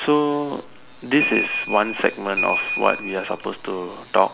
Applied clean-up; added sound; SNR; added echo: none; Ringtone / Bell; 4 dB; none.